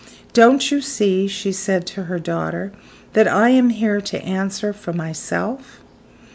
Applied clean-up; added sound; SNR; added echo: none; none; none; none.